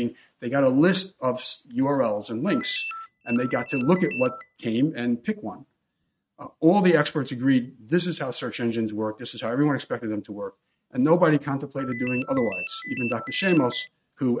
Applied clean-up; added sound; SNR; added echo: neural mask model RNNoise.